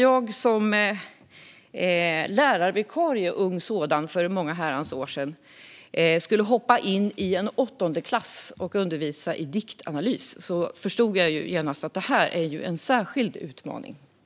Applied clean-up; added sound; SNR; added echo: none; none; none; none.